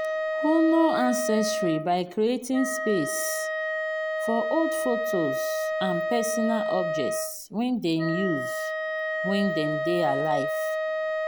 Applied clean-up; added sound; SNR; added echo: none; Wind instrument, woodwind instrument; 1 dB; none.